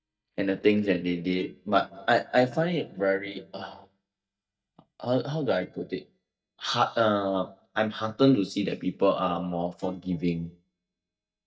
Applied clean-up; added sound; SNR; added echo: neural mask model DeepFilterNet 3.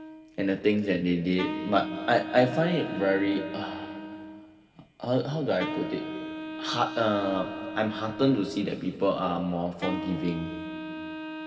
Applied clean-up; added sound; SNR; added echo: none; Wind instrument, woodwind instrument; 10 dB; reverberation time 2.4 s.